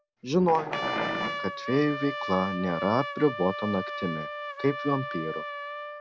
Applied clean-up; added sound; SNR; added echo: none; Trumpet + Wild animals; 5 dB; none.